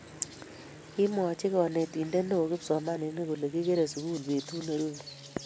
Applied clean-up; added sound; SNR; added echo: none; none; none; none.